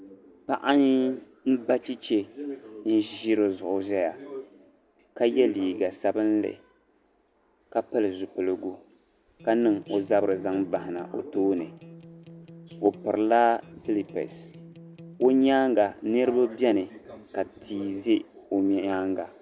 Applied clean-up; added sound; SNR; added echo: none; Electric guitar; 19 dB; none.